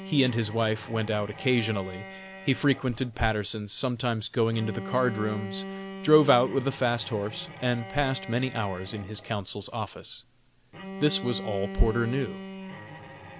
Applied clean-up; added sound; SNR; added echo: none; Bowed string instrument; 13 dB; none.